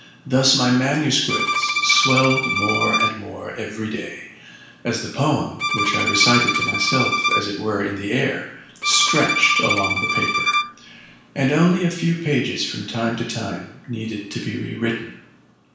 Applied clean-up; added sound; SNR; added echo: none; Bowed string instrument; 0 dB; reverberation time 0.7 s.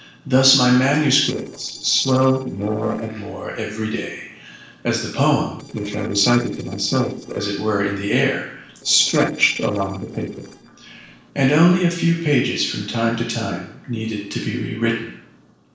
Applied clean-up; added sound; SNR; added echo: neural separator model SepFormer DNS4.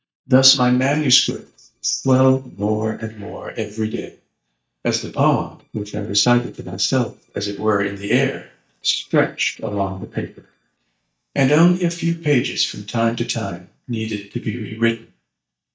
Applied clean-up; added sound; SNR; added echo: neural mask model DeepFilterNet 3.